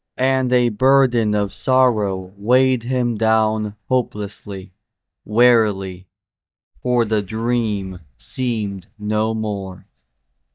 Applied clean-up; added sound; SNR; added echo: neural mask model DeepFilterNet 3.